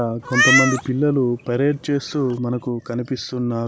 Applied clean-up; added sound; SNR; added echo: none; Meow; 2 dB; none.